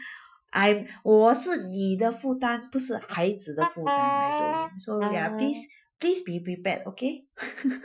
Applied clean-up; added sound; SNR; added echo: classical method Wiener filter.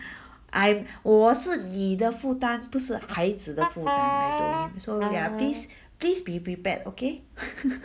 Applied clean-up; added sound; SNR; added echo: none; Wind instrument, woodwind instrument; 1 dB; none.